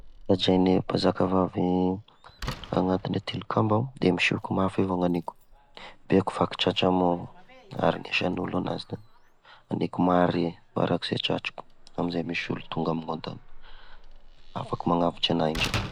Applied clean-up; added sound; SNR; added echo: none; Slam; 16 dB; none.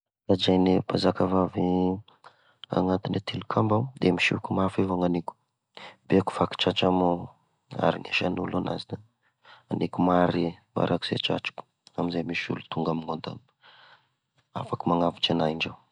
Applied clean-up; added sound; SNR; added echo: none; none; none; none.